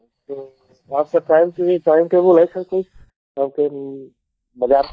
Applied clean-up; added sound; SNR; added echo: neural mask model DeepFilterNet 3.